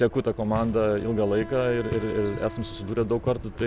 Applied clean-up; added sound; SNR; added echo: none; Wind instrument, woodwind instrument; 17 dB; none.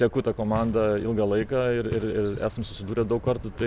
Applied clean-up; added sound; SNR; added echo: none; none; none; none.